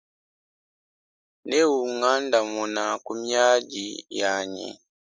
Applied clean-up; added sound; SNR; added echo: neural mask model Resemble Enhance denoiser.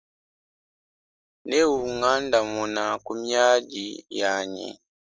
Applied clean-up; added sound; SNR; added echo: neural separator model SepFormer DNS4.